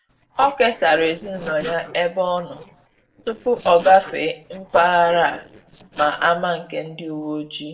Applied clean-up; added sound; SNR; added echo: neural separator model SepFormer DNS4.